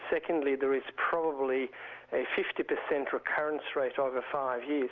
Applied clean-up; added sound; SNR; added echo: none; none; none; none.